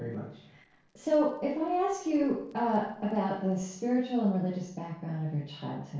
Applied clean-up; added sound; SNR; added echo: neural separator model SepFormer DNS4.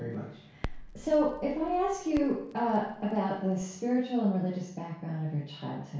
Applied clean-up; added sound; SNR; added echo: none; Crackle; 14 dB; reverberation time 0.6 s.